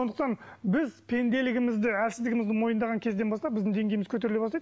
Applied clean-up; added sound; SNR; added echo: none; none; none; none.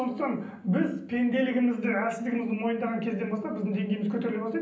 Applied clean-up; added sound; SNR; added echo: none; none; none; reverberation time 0.6 s.